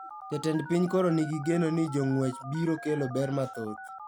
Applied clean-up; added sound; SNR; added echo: none; Telephone; 14 dB; none.